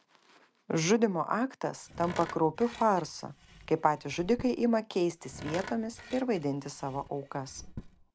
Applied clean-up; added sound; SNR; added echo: none; Tools; 16 dB; none.